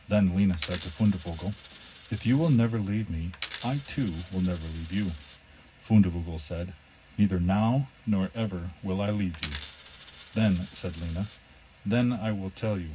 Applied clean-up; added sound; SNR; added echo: none; Coin (dropping); 14 dB; reverberation time 0.4 s.